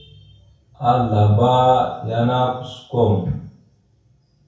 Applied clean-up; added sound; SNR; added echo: none; none; none; reverberation time 0.6 s.